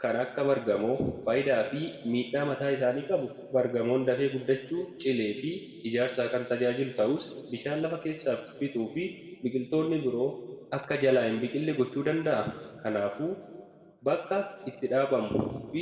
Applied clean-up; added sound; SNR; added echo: none; none; none; reverberation time 1.7 s.